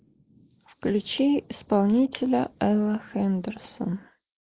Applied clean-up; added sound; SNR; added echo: neural mask model Resemble Enhance denoiser.